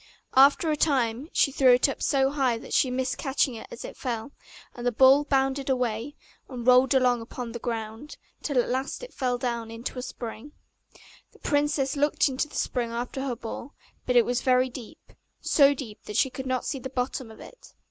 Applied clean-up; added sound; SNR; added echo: none; none; none; none.